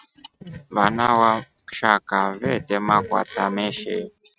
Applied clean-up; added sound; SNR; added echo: neural mask model RNNoise.